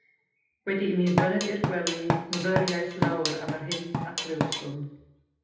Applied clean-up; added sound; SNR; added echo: none; Drum kit; 0 dB; reverberation time 0.8 s.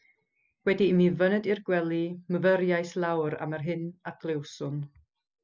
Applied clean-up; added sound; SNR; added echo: none; none; none; none.